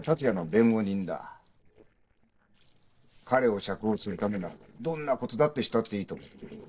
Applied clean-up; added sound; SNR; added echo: neural separator model SepFormer DNS4.